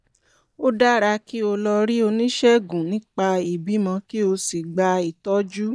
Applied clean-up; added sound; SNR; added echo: neural mask model DeepFilterNet 3.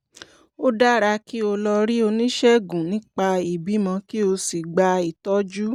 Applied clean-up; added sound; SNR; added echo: none; none; none; none.